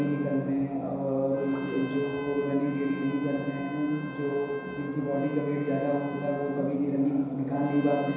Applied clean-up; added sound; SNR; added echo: none; Trumpet; 16 dB; reverberation time 1.0 s.